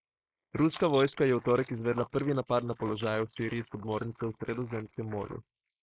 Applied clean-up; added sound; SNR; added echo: neural mask model Resemble Enhance denoiser.